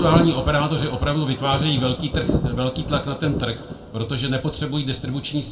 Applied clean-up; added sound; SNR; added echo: none; Thunder; 5 dB; reverberation time 0.2 s.